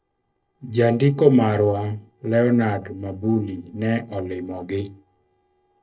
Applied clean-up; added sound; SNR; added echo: neural separator model SepFormer DNS4.